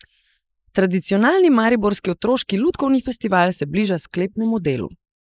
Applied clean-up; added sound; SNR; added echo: neural mask model Resemble Enhance denoiser.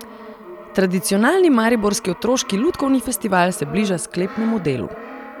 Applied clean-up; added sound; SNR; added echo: none; Brass instrument; 16 dB; none.